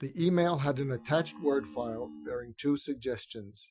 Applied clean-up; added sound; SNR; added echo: classical method Wiener filter.